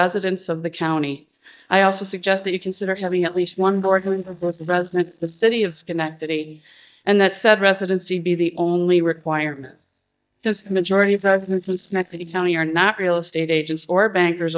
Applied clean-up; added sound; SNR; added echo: neural mask model DeepFilterNet 3.